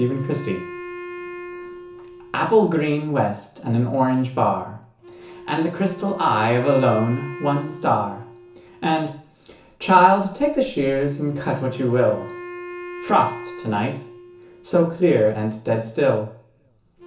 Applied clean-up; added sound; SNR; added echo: none; Wind instrument, woodwind instrument; 16 dB; reverberation time 0.7 s.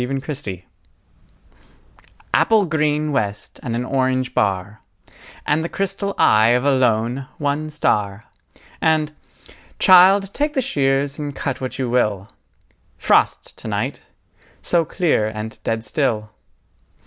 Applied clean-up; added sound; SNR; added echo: none; none; none; none.